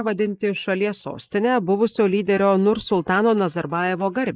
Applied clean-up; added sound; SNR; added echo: neural mask model Resemble Enhance denoiser.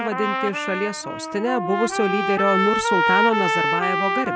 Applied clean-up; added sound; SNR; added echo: none; Trumpet; -1 dB; none.